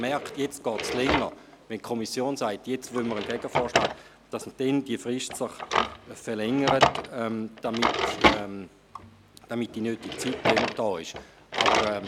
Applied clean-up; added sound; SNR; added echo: none; Drawer open or close; -1 dB; none.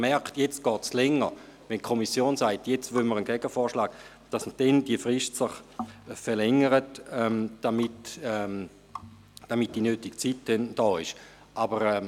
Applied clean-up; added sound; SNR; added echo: none; none; none; none.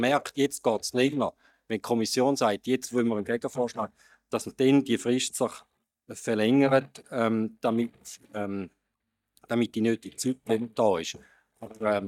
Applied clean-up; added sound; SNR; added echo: neural mask model DeepFilterNet 3.